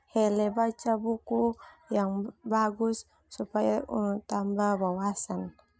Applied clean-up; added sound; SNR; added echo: none; none; none; none.